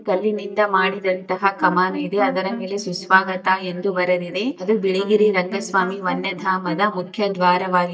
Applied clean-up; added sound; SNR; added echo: neural mask model DeepFilterNet 3.